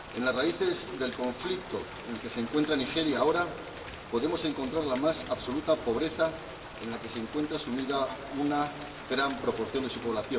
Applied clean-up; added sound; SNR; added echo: none; Rain; 12 dB; reverberation time 1.8 s.